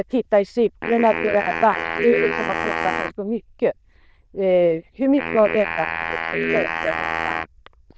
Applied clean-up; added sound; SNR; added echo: neural diffusion model UNIVERSE++.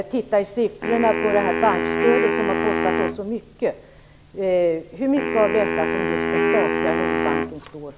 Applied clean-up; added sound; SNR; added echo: none; Wind instrument, woodwind instrument; 1 dB; none.